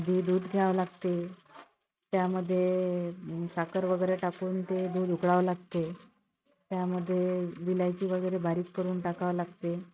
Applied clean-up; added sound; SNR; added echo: neural mask model RNNoise.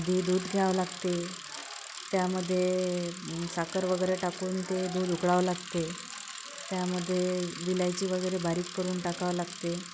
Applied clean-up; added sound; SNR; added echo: none; Bicycle; 11 dB; none.